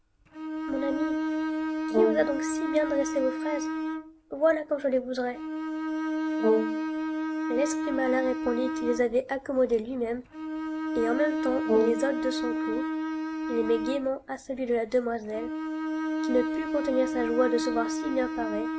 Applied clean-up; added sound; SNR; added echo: none; Brass instrument + Bowed string instrument; 0 dB; none.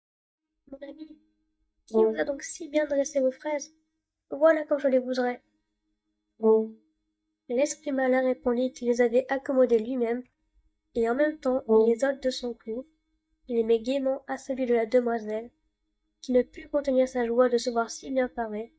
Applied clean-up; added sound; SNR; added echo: neural mask model DeepFilterNet 3.